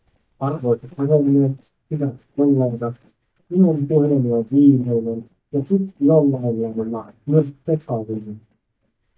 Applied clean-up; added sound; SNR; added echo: neural mask model DeepFilterNet 3.